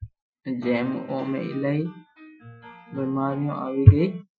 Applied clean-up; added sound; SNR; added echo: classical method Wiener filter.